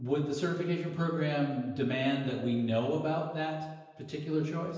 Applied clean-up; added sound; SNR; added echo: none; none; none; reverberation time 1.0 s.